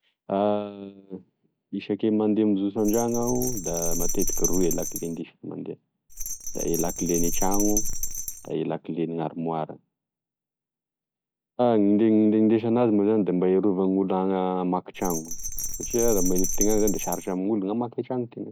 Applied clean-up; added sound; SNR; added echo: none; Bell; 1 dB; none.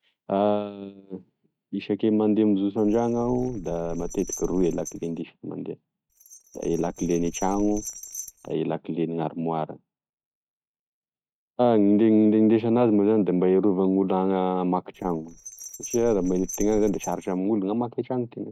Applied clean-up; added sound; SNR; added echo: neural mask model RNNoise.